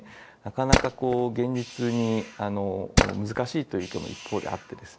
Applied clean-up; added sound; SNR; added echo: none; Tools; 1 dB; none.